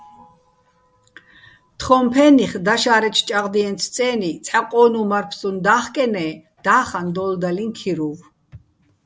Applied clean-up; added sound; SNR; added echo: none; none; none; none.